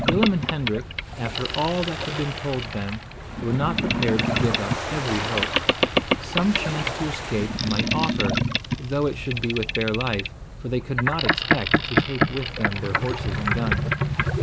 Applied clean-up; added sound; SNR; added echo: none; Boat, Water vehicle; -2 dB; none.